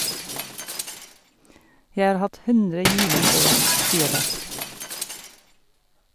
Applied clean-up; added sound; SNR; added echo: none; Shatter; -2 dB; none.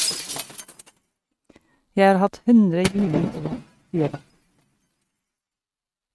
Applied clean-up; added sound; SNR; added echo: neural mask model RNNoise.